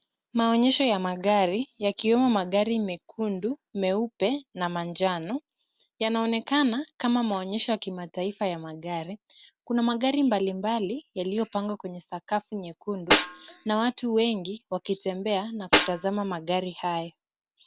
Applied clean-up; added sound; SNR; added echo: none; Snare drum; 1 dB; none.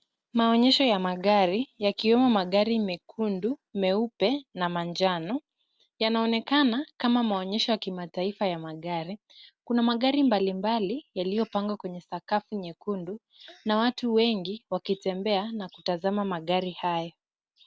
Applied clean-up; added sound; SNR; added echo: none; none; none; none.